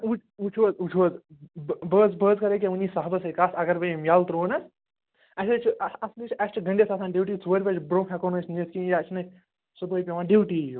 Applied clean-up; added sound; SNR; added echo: none; none; none; none.